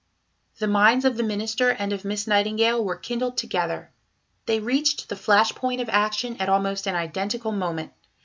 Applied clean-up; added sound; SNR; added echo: none; none; none; none.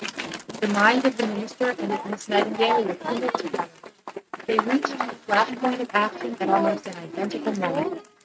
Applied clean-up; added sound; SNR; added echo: neural mask model RNNoise.